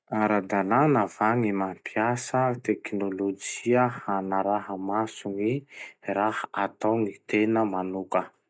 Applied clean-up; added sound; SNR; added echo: none; none; none; none.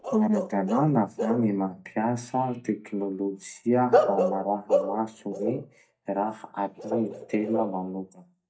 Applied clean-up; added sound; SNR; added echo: neural mask model DeepFilterNet 3.